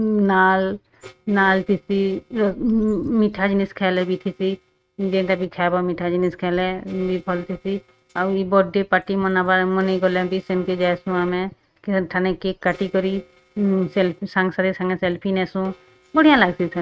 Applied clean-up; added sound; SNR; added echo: neural mask model RNNoise.